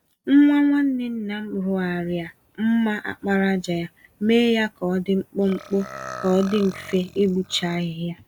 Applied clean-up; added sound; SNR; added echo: neural mask model DeepFilterNet 3.